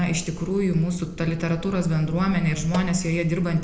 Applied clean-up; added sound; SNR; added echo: none; Sink (filling or washing); 13 dB; reverberation time 0.7 s.